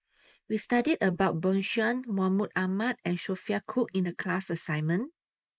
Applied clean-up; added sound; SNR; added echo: neural mask model Resemble Enhance denoiser.